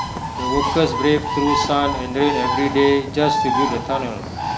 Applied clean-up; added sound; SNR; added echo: none; Bird; 3 dB; none.